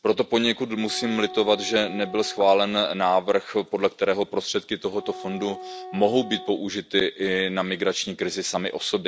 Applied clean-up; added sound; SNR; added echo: none; Wind instrument, woodwind instrument; 16 dB; none.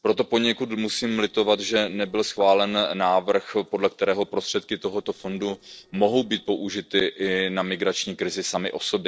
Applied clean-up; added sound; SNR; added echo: neural separator model SepFormer DNS4.